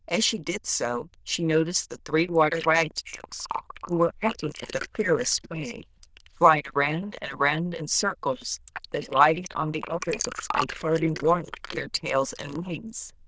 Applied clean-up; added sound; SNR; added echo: neural diffusion model UNIVERSE++.